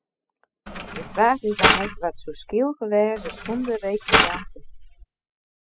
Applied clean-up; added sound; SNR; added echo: classical method spectral subtraction.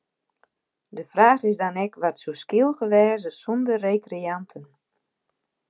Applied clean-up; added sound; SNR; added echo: none; none; none; none.